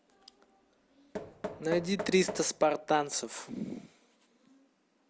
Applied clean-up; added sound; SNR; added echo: none; Knock; 11 dB; none.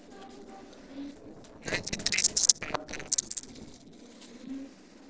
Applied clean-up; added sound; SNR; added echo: neural separator model SepFormer DNS4.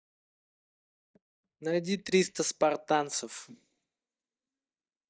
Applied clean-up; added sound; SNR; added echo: neural mask model DeepFilterNet 3.